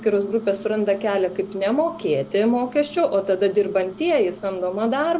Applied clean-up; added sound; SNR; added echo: none; Microwave oven; 19 dB; none.